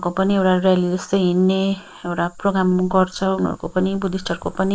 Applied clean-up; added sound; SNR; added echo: neural mask model Resemble Enhance denoiser.